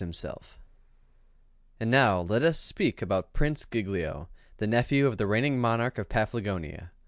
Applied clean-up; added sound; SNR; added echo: none; none; none; none.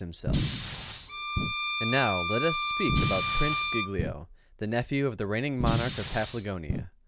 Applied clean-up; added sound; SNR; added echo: none; Fire + Bowed string instrument; -2 dB; none.